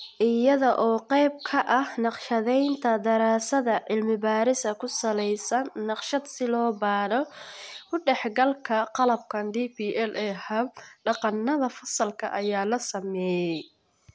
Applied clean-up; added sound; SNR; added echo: none; none; none; none.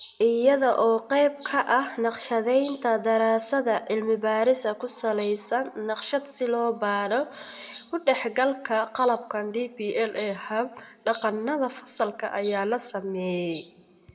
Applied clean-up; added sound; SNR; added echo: none; none; none; reverberation time 1.7 s.